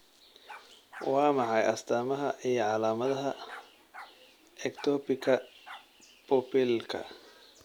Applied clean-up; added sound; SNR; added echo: none; Bark; 20 dB; none.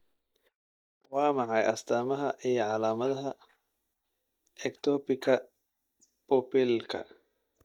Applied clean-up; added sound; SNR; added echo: neural mask model DeepFilterNet 3.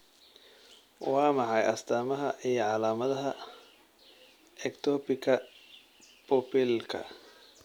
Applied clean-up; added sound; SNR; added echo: none; none; none; none.